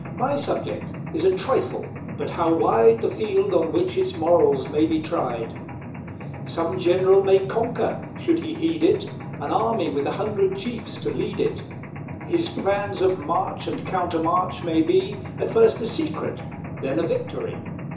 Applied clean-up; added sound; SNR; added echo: none; Mechanisms; 10 dB; reverberation time 0.7 s.